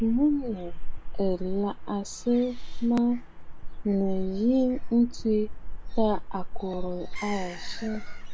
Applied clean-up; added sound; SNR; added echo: none; Gull, seagull / Fowl; 2 dB; none.